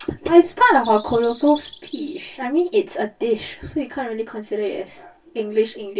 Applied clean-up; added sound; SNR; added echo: none; Bird vocalization, bird call, bird song; 14 dB; reverberation time 0.1 s.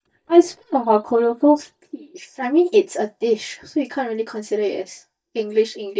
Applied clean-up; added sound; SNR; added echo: neural mask model DeepFilterNet 3.